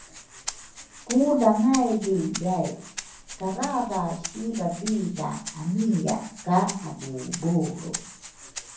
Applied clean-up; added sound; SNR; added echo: none; Rattle (instrument); 12 dB; reverberation time 0.6 s.